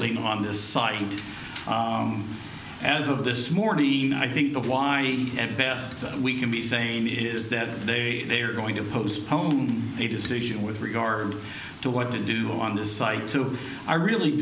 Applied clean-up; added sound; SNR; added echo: none; none; none; none.